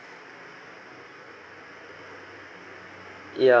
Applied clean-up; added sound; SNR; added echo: none; none; none; none.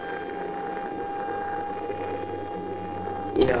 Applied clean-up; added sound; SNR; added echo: neural separator model SepFormer DNS4.